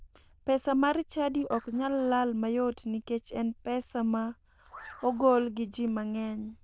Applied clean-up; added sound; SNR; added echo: neural diffusion model UNIVERSE++.